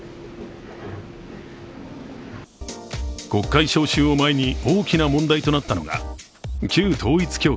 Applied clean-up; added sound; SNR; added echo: none; none; none; none.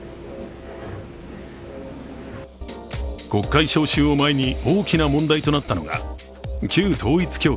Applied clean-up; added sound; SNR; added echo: none; Musical instrument; 19 dB; none.